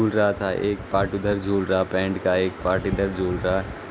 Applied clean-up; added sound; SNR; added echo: none; none; none; none.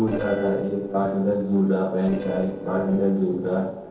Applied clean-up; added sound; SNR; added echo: neural separator model SepFormer DNS4.